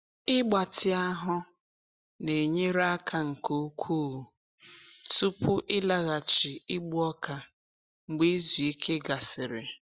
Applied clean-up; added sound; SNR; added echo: none; none; none; none.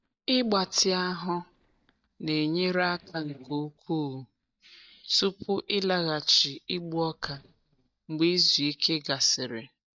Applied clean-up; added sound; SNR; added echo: neural mask model DeepFilterNet 3.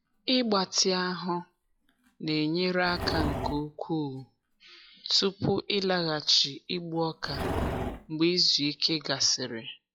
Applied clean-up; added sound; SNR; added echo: classical method log-MMSE.